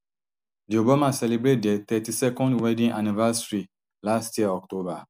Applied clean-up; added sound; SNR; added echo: none; none; none; none.